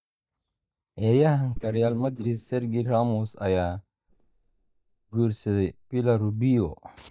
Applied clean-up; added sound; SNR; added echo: neural mask model DeepFilterNet 3.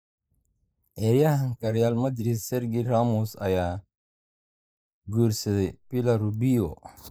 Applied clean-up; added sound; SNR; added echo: neural mask model Resemble Enhance denoiser.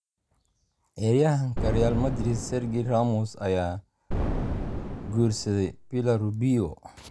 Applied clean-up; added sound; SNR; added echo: none; Boom; 4 dB; none.